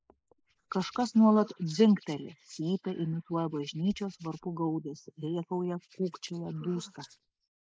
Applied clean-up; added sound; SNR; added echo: neural mask model Resemble Enhance denoiser.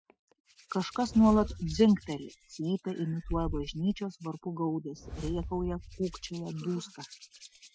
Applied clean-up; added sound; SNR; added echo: classical method Wiener filter.